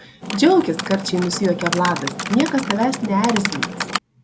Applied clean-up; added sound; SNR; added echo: none; Typing; 7 dB; none.